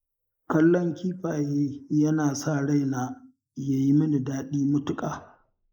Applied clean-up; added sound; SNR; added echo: neural mask model Resemble Enhance denoiser.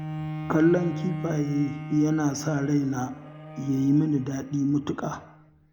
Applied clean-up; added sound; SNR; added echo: none; Bowed string instrument; 10 dB; none.